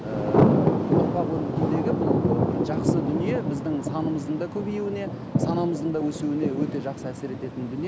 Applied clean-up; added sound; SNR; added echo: none; Thunder; -4 dB; none.